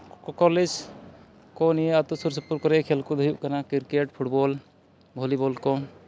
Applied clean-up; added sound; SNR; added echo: none; none; none; none.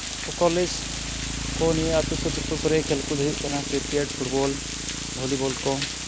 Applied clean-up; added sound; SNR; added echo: none; Motorcycle + Water; 3 dB; none.